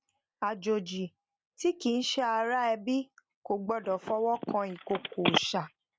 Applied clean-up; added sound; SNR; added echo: none; Telephone; 3 dB; none.